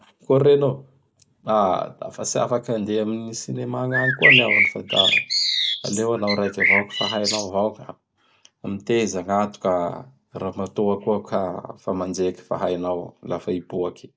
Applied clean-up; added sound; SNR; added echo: none; Bird; -4 dB; none.